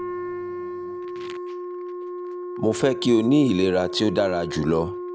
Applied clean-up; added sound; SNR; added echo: none; Wind instrument, woodwind instrument; 7 dB; none.